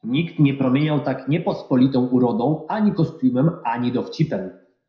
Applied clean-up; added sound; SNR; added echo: none; none; none; reverberation time 0.5 s.